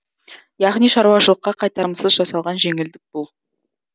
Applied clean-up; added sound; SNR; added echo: none; none; none; none.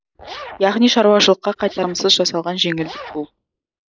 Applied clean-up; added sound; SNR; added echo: neural mask model Resemble Enhance denoiser.